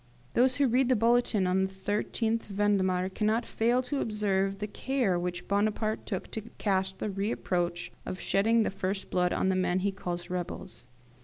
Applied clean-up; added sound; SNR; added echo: none; none; none; none.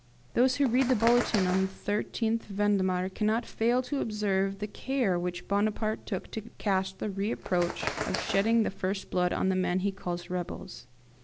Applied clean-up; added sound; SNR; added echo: none; Bird; 9 dB; none.